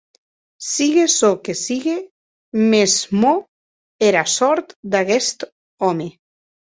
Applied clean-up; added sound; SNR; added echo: none; none; none; none.